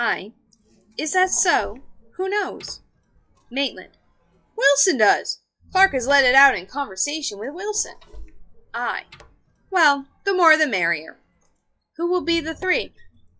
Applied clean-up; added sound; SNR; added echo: classical method log-MMSE.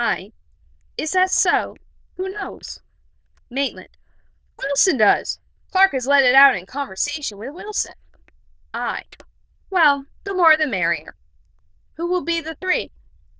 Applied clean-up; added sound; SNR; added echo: neural diffusion model UNIVERSE++.